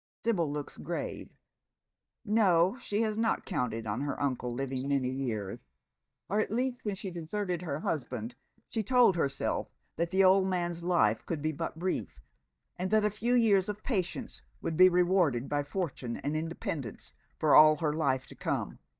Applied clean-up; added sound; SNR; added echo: neural mask model DeepFilterNet 3.